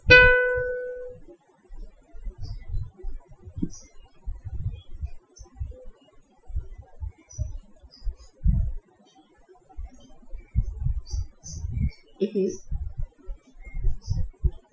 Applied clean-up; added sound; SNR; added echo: classical method Wiener filter.